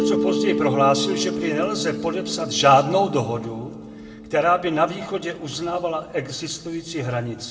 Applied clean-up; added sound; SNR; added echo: none; Mallet percussion; 6 dB; reverberation time 1.3 s.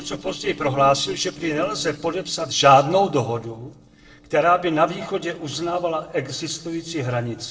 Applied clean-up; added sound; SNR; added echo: neural separator model SepFormer DNS4.